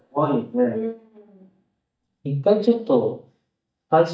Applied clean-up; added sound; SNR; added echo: neural mask model DeepFilterNet 3.